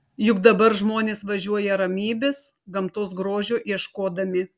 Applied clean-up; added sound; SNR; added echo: none; none; none; none.